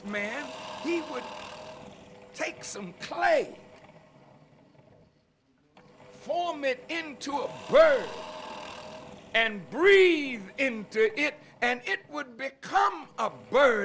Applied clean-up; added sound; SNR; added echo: none; Engine / Drill / Mechanisms; 17 dB; none.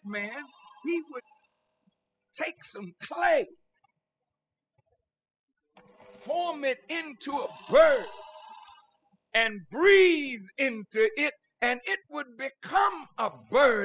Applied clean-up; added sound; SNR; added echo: classical method spectral subtraction.